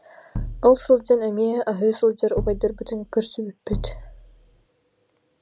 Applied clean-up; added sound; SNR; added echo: none; Bass drum; 10 dB; none.